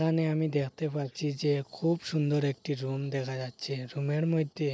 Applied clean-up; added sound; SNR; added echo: neural mask model Resemble Enhance denoiser.